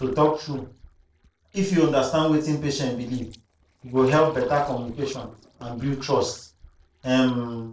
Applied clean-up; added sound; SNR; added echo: neural separator model SepFormer DNS4.